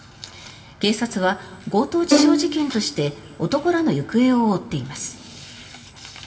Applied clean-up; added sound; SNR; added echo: none; Bowed string instrument; 0 dB; reverberation time 3.0 s.